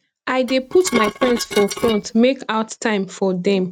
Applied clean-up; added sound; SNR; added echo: neural mask model RNNoise.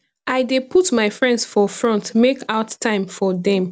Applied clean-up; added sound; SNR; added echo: none; none; none; none.